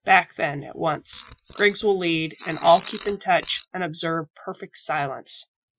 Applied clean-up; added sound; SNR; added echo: classical method Wiener filter.